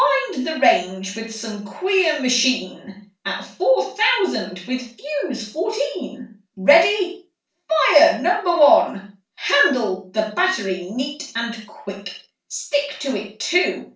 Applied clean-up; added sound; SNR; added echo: none; none; none; reverberation time 0.3 s.